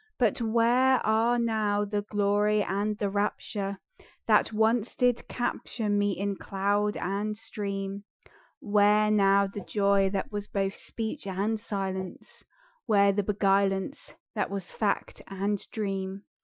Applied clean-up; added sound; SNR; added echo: classical method Wiener filter.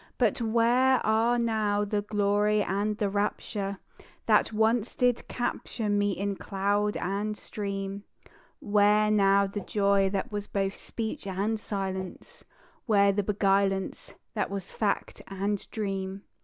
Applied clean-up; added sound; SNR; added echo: none; Whoosh, swoosh, swish; 20 dB; none.